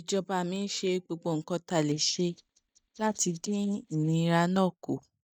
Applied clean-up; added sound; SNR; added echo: neural mask model DeepFilterNet 3.